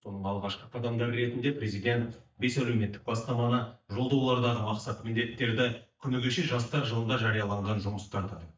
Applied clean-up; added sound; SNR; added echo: neural mask model DeepFilterNet 3.